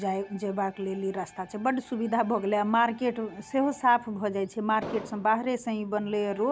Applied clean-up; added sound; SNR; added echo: none; Explosion; 11 dB; none.